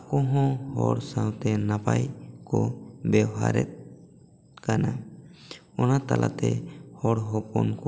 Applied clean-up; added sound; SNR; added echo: none; none; none; none.